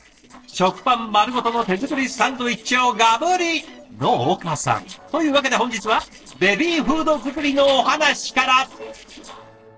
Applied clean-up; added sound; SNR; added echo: neural separator model SepFormer DNS4.